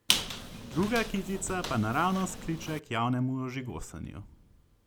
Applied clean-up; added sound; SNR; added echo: none; Squeak; 3 dB; none.